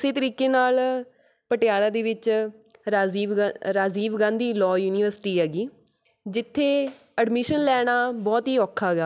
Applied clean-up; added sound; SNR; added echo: none; none; none; none.